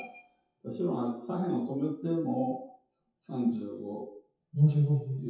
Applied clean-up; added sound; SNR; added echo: classical method WPE with log-MMSE.